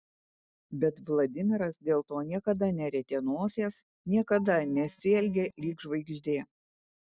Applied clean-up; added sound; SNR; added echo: neural mask model DeepFilterNet 3.